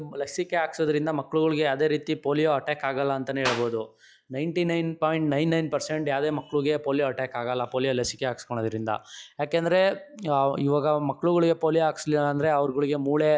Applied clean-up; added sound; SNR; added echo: classical method log-MMSE.